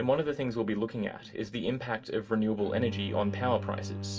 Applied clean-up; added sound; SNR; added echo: none; Bowed string instrument; 9 dB; reverberation time 0.1 s.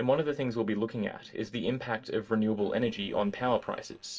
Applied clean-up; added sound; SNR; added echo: neural separator model SepFormer DNS4.